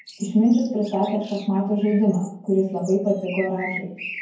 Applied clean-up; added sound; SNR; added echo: none; Bird; 17 dB; reverberation time 0.9 s.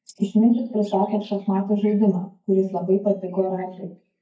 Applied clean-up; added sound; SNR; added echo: neural mask model DeepFilterNet 3.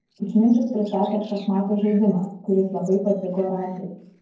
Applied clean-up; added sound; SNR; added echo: neural separator model SepFormer DNS4.